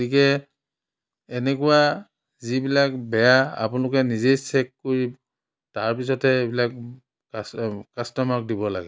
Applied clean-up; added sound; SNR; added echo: none; none; none; none.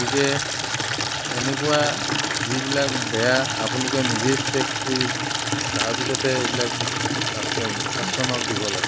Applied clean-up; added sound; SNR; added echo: none; Water tap, faucet / Liquid; -2 dB; none.